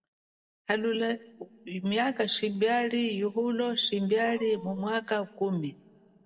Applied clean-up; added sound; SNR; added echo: neural separator model SepFormer DNS4.